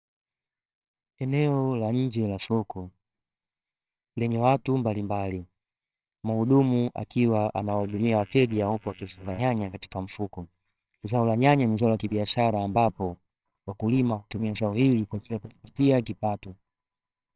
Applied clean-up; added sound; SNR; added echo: neural separator model SepFormer WHAMR!.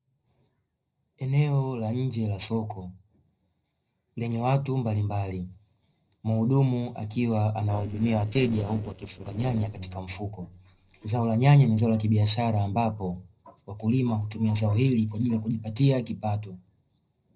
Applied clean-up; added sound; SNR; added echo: neural separator model SepFormer DNS4.